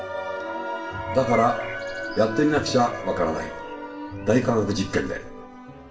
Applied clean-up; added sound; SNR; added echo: none; Bird; 20 dB; reverberation time 0.8 s.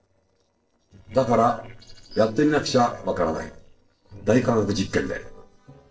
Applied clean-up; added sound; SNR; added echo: neural separator model SepFormer DNS4.